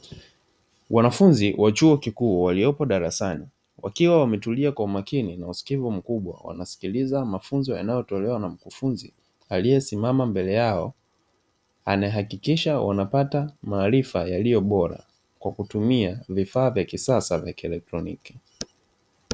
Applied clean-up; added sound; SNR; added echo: none; none; none; none.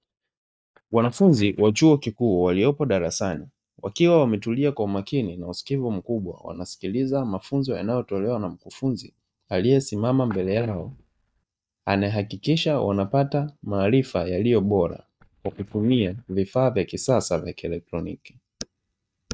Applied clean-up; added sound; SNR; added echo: neural mask model DeepFilterNet 3.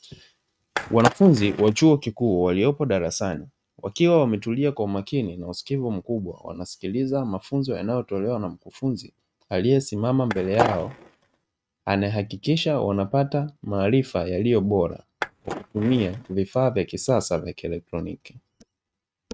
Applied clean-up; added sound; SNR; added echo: neural mask model RNNoise.